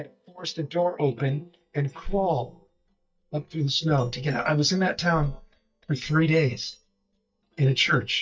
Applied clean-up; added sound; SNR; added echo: neural mask model DeepFilterNet 3.